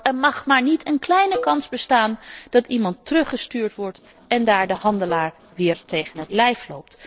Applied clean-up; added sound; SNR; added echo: neural separator model SepFormer DNS4.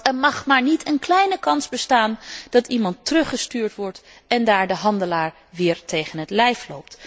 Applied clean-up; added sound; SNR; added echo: none; none; none; none.